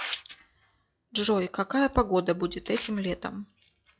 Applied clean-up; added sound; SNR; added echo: classical method log-MMSE.